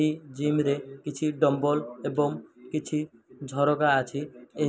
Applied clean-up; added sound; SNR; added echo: none; none; none; none.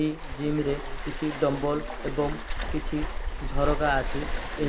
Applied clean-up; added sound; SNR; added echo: none; Waves, surf; 2 dB; none.